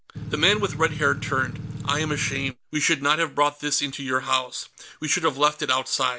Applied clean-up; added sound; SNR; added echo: none; Engine / Truck / Car; 8 dB; none.